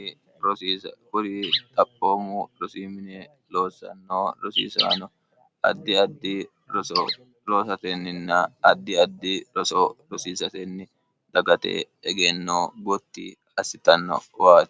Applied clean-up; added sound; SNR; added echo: none; none; none; none.